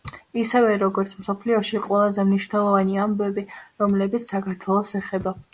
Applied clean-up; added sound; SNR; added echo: none; none; none; none.